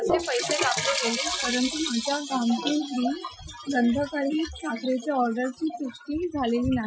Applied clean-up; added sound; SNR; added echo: classical method Wiener filter.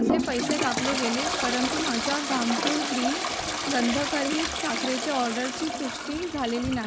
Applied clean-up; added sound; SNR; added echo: none; Toilet flush; 0 dB; none.